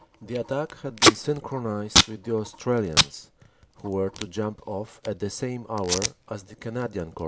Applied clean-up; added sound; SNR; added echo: none; Packing tape, duct tape; -2 dB; none.